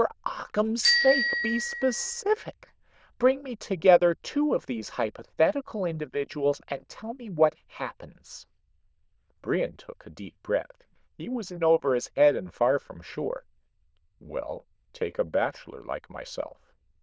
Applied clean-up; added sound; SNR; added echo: neural diffusion model UNIVERSE++.